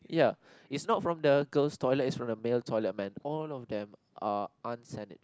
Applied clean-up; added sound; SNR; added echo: none; none; none; none.